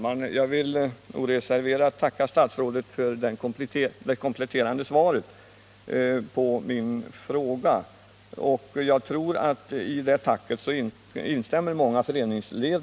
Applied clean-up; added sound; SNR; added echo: none; none; none; none.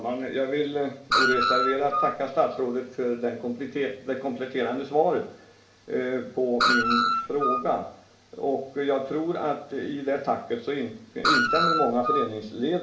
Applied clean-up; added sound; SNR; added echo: none; Screech; -3 dB; reverberation time 0.5 s.